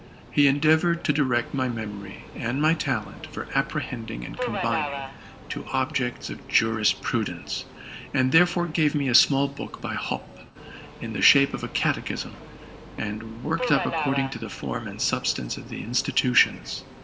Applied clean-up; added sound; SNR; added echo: none; Subway, metro, underground; 12 dB; reverberation time 0.6 s.